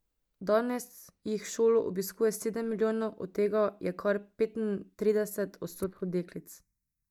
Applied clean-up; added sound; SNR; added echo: neural mask model DeepFilterNet 3.